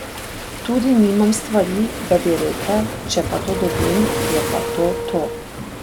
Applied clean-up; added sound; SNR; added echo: none; Waves, surf + Wind instrument, woodwind instrument; 5 dB; none.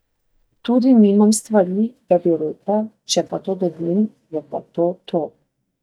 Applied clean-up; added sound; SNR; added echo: neural mask model DeepFilterNet 3.